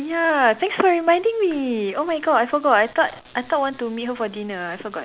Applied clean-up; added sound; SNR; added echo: none; none; none; none.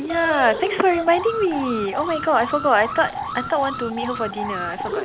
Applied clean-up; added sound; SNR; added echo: none; Alarm; 7 dB; none.